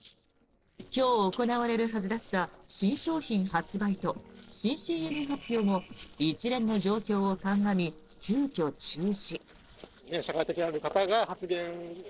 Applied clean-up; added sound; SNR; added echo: neural separator model SepFormer DNS4.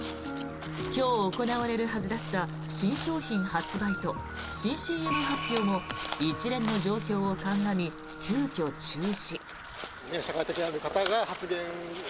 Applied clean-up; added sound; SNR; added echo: none; Crow; 12 dB; none.